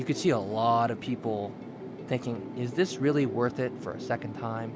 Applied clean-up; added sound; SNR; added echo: none; Fixed-wing aircraft, airplane; 12 dB; none.